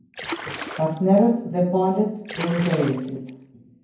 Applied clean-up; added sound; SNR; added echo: none; Splash, splatter; 11 dB; reverberation time 0.9 s.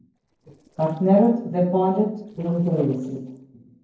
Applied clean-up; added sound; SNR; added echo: neural separator model SepFormer DNS4.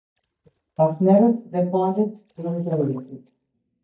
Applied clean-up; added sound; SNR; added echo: neural mask model DeepFilterNet 3.